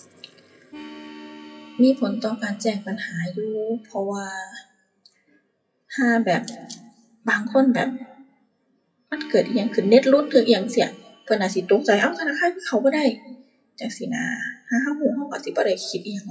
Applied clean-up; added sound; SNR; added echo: classical method WPE with log-MMSE.